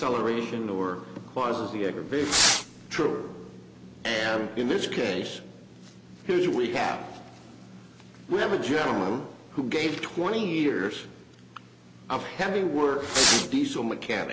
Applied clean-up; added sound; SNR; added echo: none; Fireworks; -2 dB; none.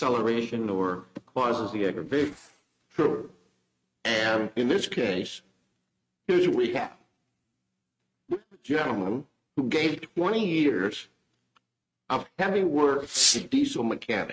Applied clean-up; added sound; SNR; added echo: neural mask model RNNoise.